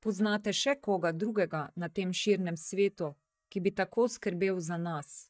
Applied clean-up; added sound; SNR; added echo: neural mask model DeepFilterNet 3.